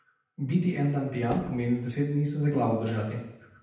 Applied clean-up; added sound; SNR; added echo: none; Thump, thud; 14 dB; reverberation time 0.9 s.